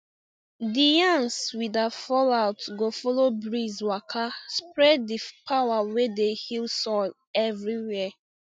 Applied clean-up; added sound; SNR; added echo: none; none; none; none.